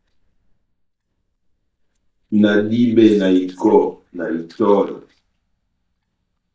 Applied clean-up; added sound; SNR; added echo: neural mask model DeepFilterNet 3.